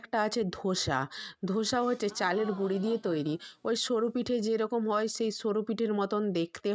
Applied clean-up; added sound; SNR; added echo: neural mask model RNNoise.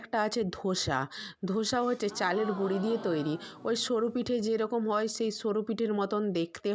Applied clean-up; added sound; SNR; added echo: none; Gasp; 15 dB; none.